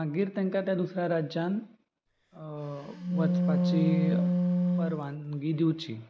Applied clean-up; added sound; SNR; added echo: none; Wind instrument, woodwind instrument; -4 dB; none.